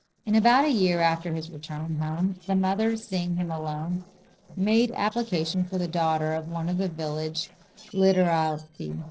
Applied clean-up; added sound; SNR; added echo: neural separator model SepFormer DNS4.